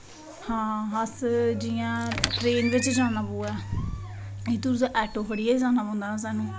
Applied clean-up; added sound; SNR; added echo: none; Squeak; 10 dB; none.